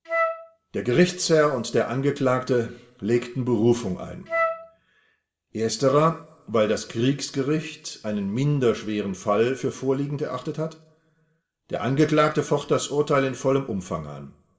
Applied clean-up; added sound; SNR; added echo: none; Wind instrument, woodwind instrument; 4 dB; reverberation time 0.6 s.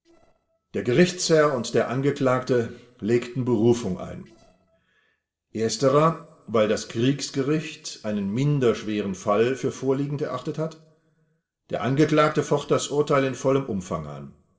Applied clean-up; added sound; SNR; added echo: neural separator model SepFormer DNS4.